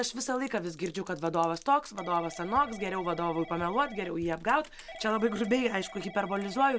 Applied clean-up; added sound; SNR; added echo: none; Telephone / Typing; 18 dB; none.